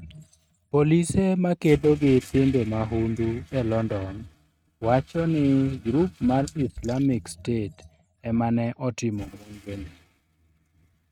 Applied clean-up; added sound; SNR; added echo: neural mask model RNNoise.